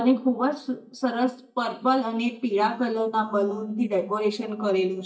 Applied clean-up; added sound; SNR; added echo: neural mask model DeepFilterNet 3.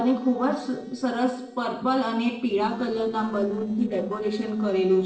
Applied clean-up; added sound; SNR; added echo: neural separator model SepFormer DNS4.